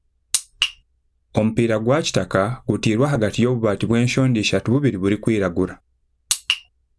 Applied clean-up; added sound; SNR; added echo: none; none; none; none.